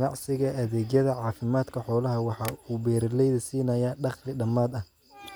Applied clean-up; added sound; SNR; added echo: none; Tap; 19 dB; none.